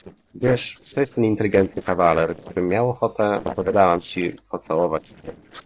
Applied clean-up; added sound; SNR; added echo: neural separator model SepFormer DNS4.